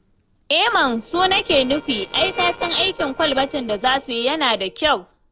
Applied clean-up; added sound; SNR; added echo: neural separator model SepFormer DNS4.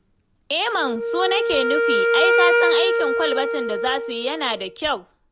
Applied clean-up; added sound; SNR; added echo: none; Wind instrument, woodwind instrument; -4 dB; none.